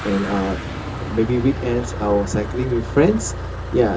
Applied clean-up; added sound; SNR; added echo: none; Motor vehicle (road); 7 dB; reverberation time 0.2 s.